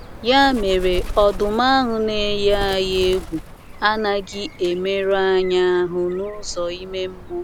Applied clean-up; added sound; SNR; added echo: none; Bird; 11 dB; none.